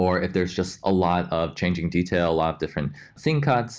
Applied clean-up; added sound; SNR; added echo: none; none; none; none.